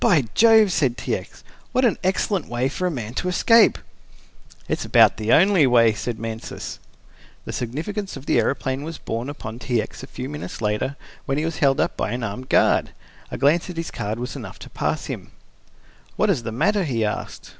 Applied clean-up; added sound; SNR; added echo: none; none; none; none.